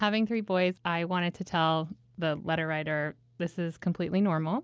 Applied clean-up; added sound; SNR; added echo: none; none; none; none.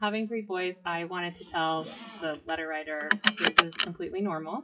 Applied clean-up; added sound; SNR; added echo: classical method WPE with log-MMSE.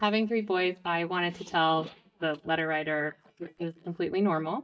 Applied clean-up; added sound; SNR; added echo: neural mask model DeepFilterNet 3.